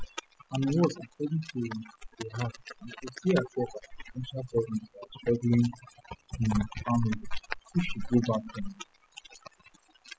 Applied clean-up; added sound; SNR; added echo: classical method spectral subtraction.